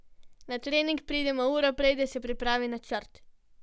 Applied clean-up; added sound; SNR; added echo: none; none; none; none.